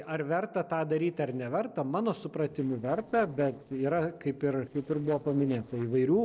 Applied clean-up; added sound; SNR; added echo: neural separator model SepFormer DNS4.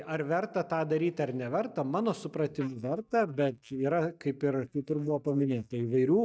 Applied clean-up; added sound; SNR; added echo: neural mask model DeepFilterNet 3.